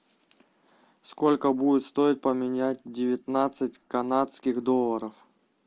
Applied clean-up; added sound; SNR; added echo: neural mask model Resemble Enhance denoiser.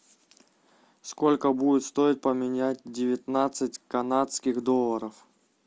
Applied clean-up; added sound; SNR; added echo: none; none; none; none.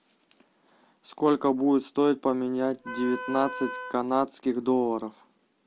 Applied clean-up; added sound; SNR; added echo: none; Wind instrument, woodwind instrument; 10 dB; none.